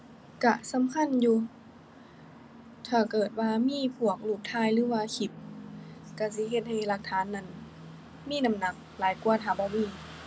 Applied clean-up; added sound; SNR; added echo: none; none; none; none.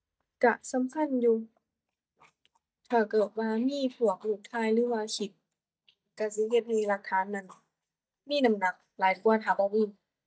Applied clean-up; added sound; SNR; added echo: neural mask model DeepFilterNet 3.